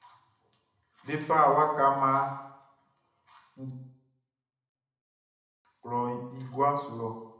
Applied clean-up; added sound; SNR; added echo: none; none; none; reverberation time 0.8 s.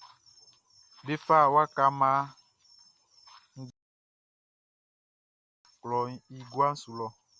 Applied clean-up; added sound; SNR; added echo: none; none; none; none.